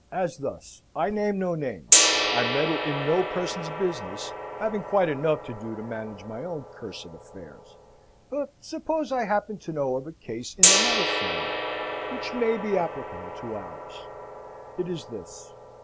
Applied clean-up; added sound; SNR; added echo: none; Gong; -1 dB; none.